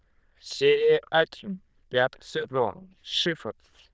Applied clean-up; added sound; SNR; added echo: neural diffusion model UNIVERSE++.